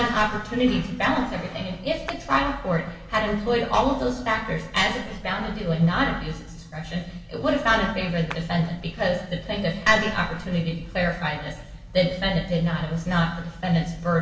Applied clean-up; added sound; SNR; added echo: none; Clapping; 13 dB; reverberation time 1.0 s.